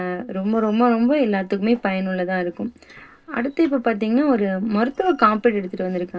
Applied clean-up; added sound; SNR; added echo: neural separator model SepFormer DNS4.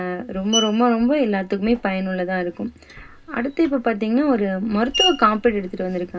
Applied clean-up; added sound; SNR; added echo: none; Screech; 10 dB; reverberation time 0.2 s.